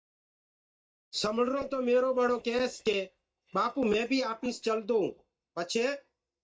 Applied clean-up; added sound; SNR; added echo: neural mask model DeepFilterNet 3.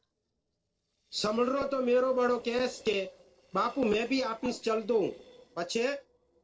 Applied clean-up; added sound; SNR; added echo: neural separator model SepFormer DNS4.